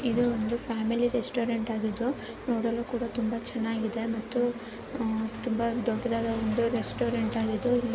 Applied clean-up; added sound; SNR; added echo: none; Sink (filling or washing); 16 dB; none.